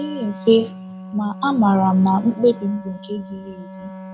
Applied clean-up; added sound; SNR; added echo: none; Wind instrument, woodwind instrument; 15 dB; none.